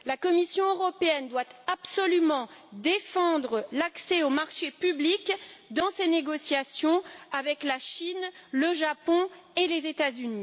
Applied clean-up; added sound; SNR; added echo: none; none; none; none.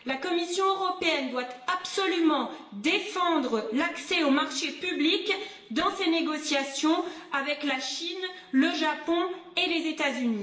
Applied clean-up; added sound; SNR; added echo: none; none; none; reverberation time 0.8 s.